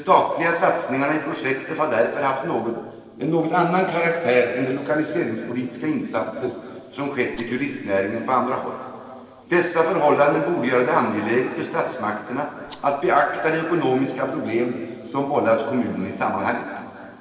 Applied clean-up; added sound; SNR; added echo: neural separator model SepFormer DNS4.